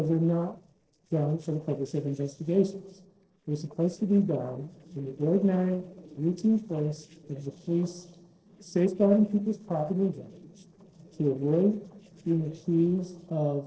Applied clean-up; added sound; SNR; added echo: neural separator model SepFormer DNS4.